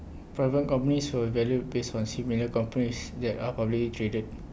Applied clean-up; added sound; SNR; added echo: none; none; none; none.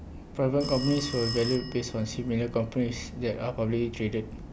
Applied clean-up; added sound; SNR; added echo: none; Telephone; 13 dB; none.